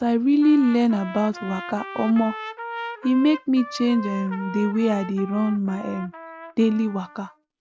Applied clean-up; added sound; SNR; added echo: none; Trumpet; 14 dB; none.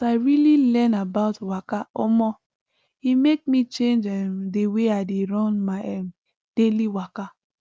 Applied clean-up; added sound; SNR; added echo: none; none; none; none.